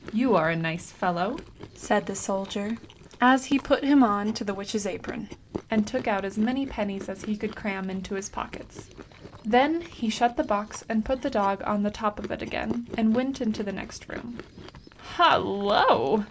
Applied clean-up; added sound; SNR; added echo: none; Chewing, mastication; 18 dB; none.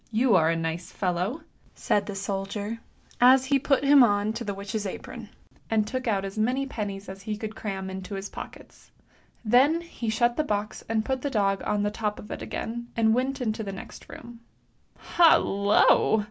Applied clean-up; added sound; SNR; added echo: none; none; none; none.